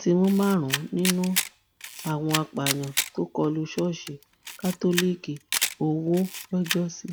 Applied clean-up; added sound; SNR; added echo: none; Camera; 7 dB; none.